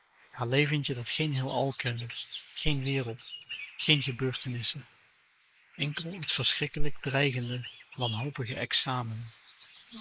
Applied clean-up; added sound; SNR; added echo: neural mask model Resemble Enhance denoiser.